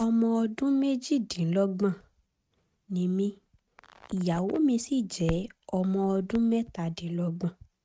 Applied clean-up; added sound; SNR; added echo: neural mask model RNNoise.